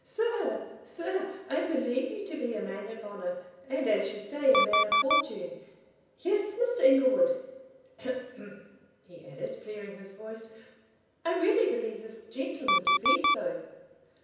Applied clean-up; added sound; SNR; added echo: none; Alarm; -3 dB; reverberation time 0.9 s.